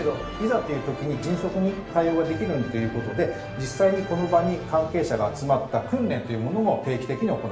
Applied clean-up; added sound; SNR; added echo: none; none; none; reverberation time 0.6 s.